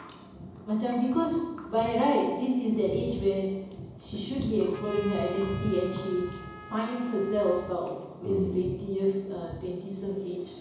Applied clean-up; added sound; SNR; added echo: none; Trumpet; 17 dB; reverberation time 0.9 s.